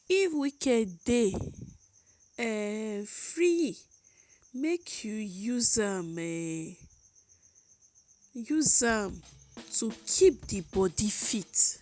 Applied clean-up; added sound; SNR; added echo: none; Drum kit; 19 dB; none.